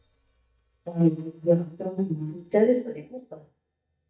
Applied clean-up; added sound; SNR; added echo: neural mask model DeepFilterNet 3.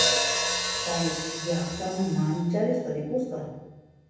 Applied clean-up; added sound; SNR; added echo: none; Hi-hat; 1 dB; reverberation time 1.1 s.